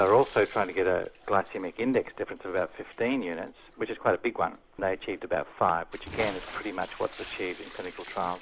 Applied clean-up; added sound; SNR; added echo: none; Bathtub (filling or washing) / Splash, splatter; 17 dB; none.